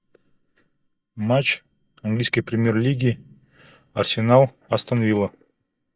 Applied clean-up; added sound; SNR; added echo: neural mask model DeepFilterNet 3.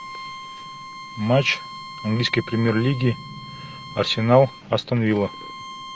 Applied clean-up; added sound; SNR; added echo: none; Bowed string instrument; 15 dB; none.